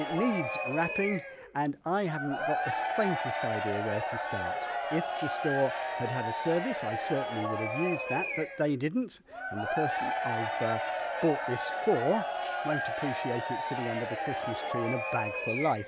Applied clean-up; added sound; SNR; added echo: none; Crowd / Cheering; 1 dB; none.